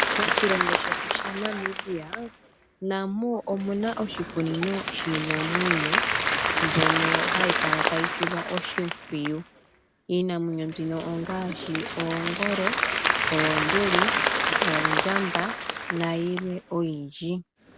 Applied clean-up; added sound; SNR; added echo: none; Applause; -2 dB; none.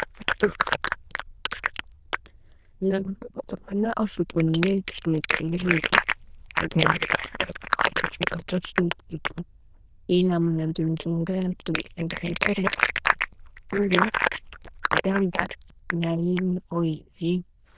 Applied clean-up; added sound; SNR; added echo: neural diffusion model UNIVERSE++.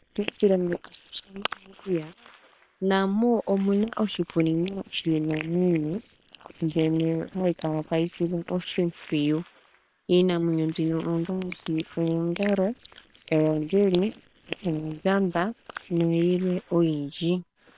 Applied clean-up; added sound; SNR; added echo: neural separator model SepFormer WHAM!.